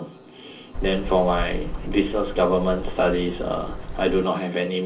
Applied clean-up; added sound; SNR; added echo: none; Bird vocalization, bird call, bird song; 6 dB; reverberation time 0.5 s.